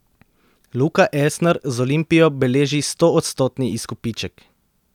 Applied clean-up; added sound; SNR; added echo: none; none; none; none.